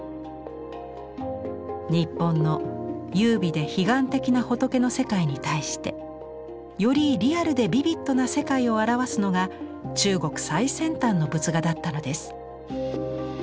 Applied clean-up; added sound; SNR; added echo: none; none; none; none.